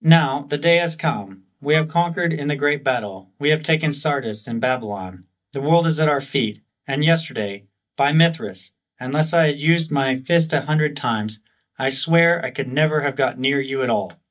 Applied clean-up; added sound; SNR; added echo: neural mask model DeepFilterNet 3.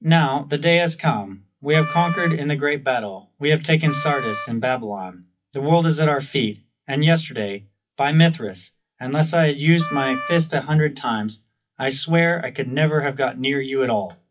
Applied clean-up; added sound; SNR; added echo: classical method WPE with log-MMSE.